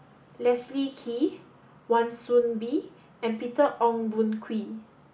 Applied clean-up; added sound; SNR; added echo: none; none; none; none.